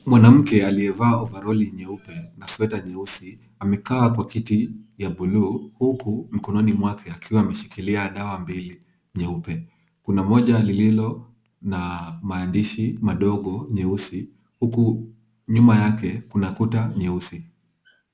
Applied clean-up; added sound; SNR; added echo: none; none; none; none.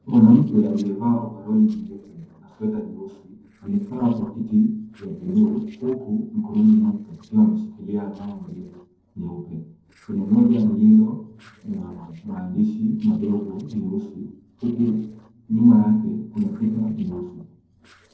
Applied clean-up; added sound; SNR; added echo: neural separator model SepFormer DNS4.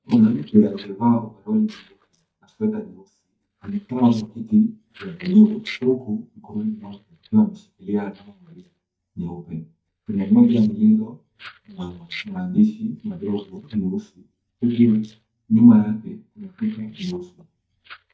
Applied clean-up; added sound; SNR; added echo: neural mask model DeepFilterNet 3.